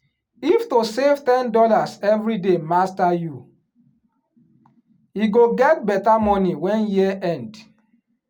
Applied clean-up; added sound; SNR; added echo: none; Bass drum; 19 dB; none.